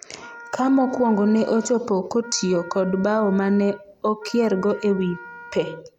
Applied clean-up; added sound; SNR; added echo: none; Wind instrument, woodwind instrument; 19 dB; none.